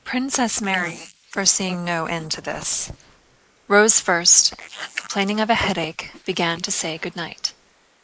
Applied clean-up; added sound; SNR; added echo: neural mask model Resemble Enhance denoiser.